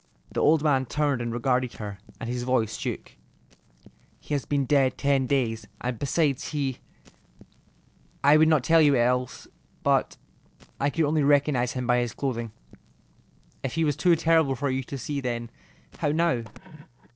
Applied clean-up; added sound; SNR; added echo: neural separator model SepFormer DNS4.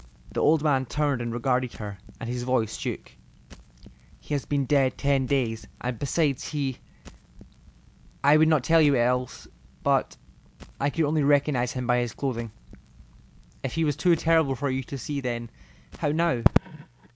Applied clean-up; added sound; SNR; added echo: none; Crackle; 12 dB; none.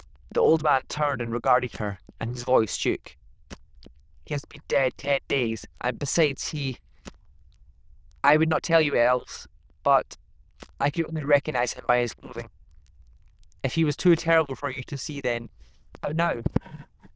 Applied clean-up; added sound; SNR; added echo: neural diffusion model UNIVERSE++.